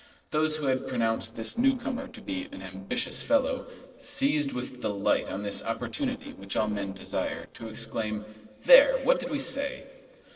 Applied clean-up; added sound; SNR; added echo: neural separator model SepFormer DNS4.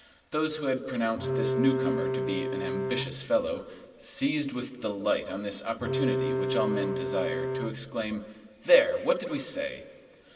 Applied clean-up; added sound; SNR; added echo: none; Bowed string instrument; 1 dB; reverberation time 2.5 s.